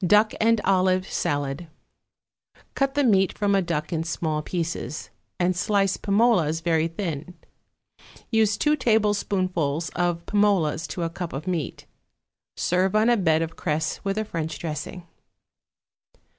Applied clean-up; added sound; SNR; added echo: none; none; none; none.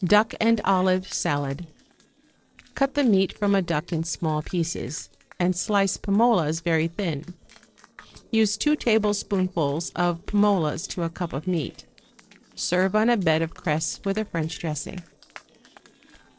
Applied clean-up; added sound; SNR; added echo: neural separator model SepFormer DNS4.